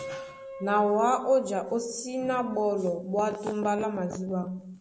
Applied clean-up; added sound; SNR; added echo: none; Piano; 19 dB; none.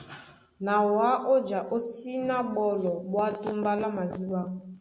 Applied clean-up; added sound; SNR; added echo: none; none; none; none.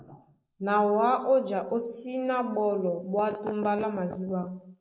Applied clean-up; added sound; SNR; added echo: neural mask model Resemble Enhance denoiser.